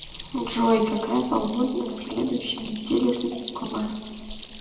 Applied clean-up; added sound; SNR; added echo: none; Stream; 4 dB; reverberation time 1.8 s.